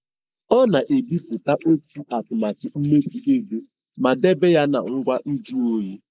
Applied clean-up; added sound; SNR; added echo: neural mask model Resemble Enhance denoiser.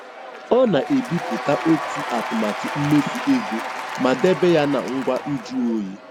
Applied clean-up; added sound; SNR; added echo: none; Applause / Crowd / Cheering; 8 dB; none.